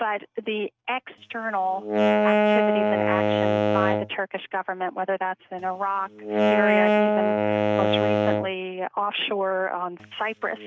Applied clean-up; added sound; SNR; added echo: neural mask model RNNoise.